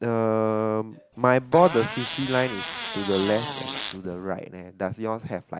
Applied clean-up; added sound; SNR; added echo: none; Fart; 8 dB; none.